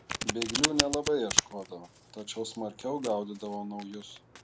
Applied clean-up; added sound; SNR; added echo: none; Domestic sounds, home sounds; 0 dB; none.